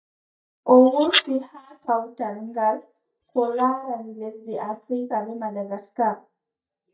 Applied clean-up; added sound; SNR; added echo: neural mask model DeepFilterNet 3.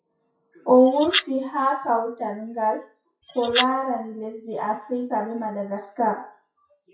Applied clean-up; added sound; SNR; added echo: classical method WPE with log-MMSE.